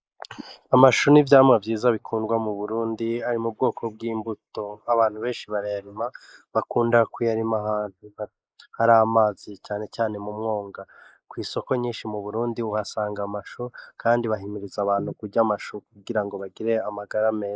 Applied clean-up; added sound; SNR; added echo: neural mask model Resemble Enhance denoiser.